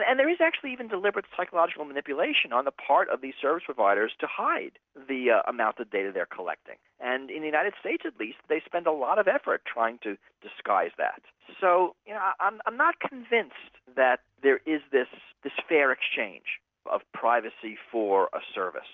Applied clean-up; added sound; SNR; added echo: none; none; none; none.